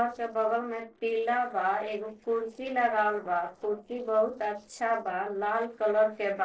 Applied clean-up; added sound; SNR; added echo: neural separator model SepFormer DNS4.